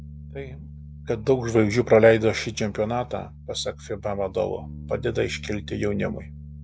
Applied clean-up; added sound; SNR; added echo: none; Bass guitar; 15 dB; none.